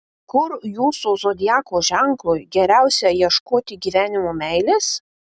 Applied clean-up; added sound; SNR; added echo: none; none; none; none.